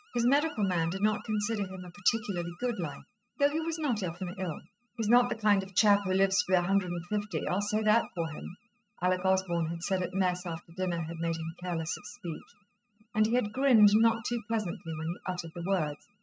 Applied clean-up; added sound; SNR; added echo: neural mask model RNNoise.